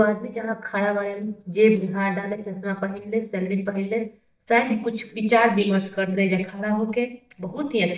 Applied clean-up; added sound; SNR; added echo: neural mask model DeepFilterNet 3.